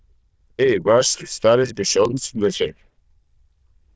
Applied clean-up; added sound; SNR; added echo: neural diffusion model UNIVERSE++.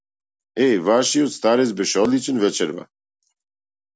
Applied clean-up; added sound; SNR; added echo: none; none; none; none.